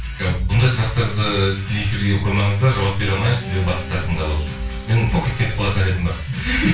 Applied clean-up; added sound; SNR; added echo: none; Guitar; 17 dB; reverberation time 0.3 s.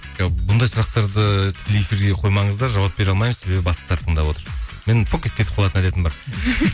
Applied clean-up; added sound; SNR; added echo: none; none; none; none.